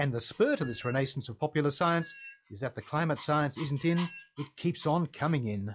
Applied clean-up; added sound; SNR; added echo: classical method log-MMSE.